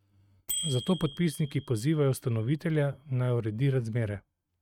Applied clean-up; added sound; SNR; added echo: neural mask model RNNoise.